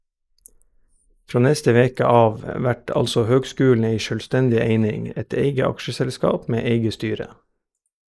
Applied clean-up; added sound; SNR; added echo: neural mask model Resemble Enhance denoiser.